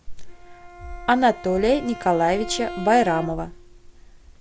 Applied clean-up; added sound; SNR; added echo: none; Bowed string instrument; 15 dB; none.